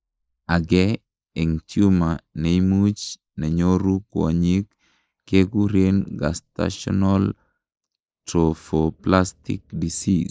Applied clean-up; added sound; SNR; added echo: neural mask model Resemble Enhance denoiser.